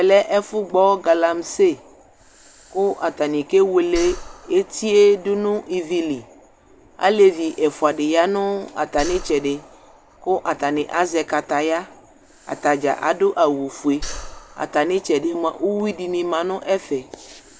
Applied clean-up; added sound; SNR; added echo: none; Breathing; 19 dB; none.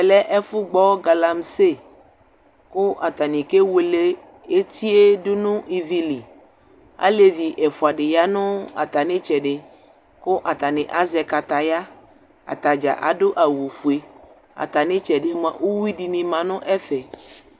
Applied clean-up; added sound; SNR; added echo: none; none; none; none.